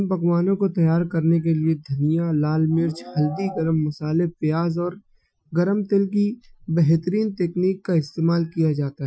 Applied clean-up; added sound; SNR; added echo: classical method Wiener filter.